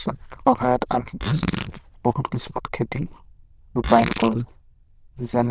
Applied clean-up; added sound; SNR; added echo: neural diffusion model UNIVERSE++.